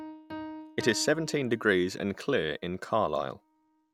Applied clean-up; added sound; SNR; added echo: none; Piano; 15 dB; none.